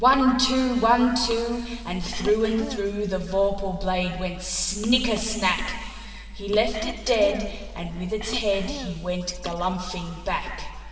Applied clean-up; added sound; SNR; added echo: none; Cough; 13 dB; reverberation time 2.1 s.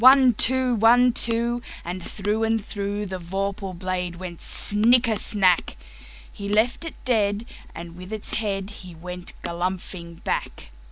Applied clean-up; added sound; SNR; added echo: none; none; none; none.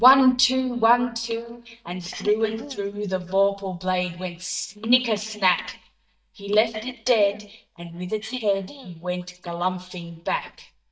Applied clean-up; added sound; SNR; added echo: neural mask model DeepFilterNet 3.